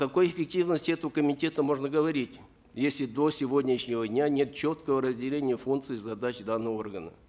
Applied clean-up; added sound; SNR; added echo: none; none; none; none.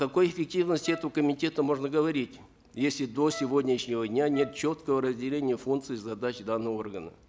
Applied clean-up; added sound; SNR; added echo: none; Wind instrument, woodwind instrument; 17 dB; none.